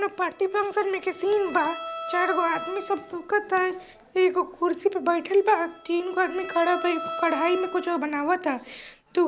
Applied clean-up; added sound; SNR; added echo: none; Bowed string instrument; 13 dB; none.